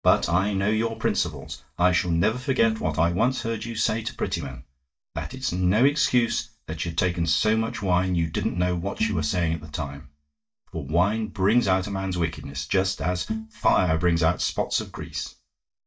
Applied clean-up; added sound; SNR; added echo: neural mask model DeepFilterNet 3.